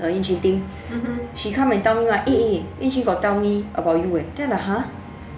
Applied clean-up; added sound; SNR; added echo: none; Bowed string instrument; 16 dB; none.